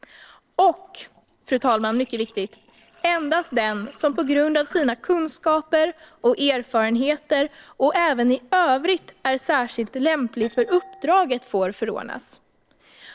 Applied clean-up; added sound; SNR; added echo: neural separator model SepFormer DNS4.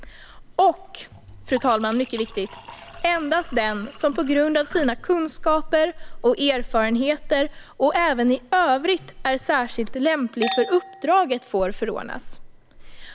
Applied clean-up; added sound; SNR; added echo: none; Chink, clink; 11 dB; none.